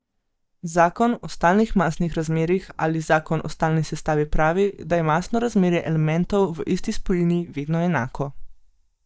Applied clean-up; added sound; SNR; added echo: neural mask model DeepFilterNet 3.